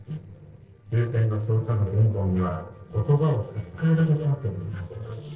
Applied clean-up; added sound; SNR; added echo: neural separator model SepFormer DNS4.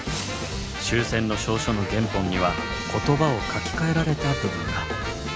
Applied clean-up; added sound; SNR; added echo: none; none; none; none.